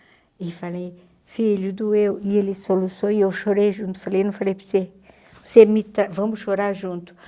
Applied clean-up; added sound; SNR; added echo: none; none; none; none.